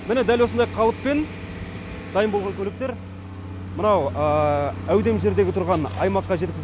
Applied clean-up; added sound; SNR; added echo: none; none; none; none.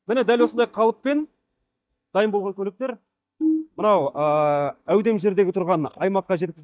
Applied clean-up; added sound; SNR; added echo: neural mask model DeepFilterNet 3.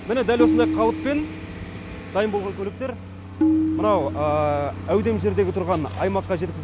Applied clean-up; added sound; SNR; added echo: none; Tabla; 3 dB; none.